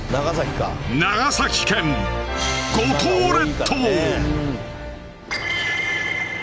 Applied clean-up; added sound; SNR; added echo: none; none; none; none.